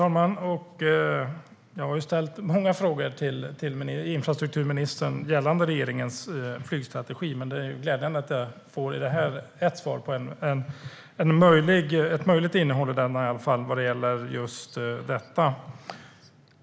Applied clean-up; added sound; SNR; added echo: none; none; none; none.